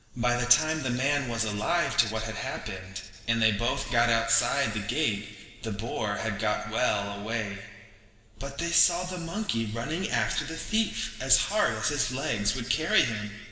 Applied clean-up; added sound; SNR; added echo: none; none; none; reverberation time 2.3 s.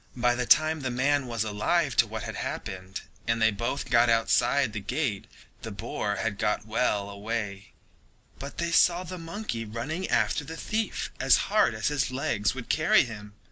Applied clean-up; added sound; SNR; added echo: none; none; none; none.